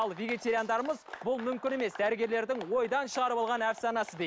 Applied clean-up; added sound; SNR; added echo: none; none; none; none.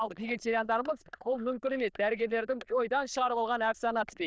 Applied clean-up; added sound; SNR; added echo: neural diffusion model UNIVERSE++.